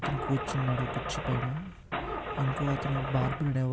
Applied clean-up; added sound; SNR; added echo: none; Engine starting / Car; 4 dB; none.